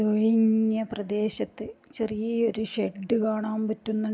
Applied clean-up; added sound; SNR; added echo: none; none; none; none.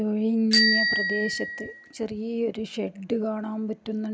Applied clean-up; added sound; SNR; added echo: none; Bicycle bell; 0 dB; none.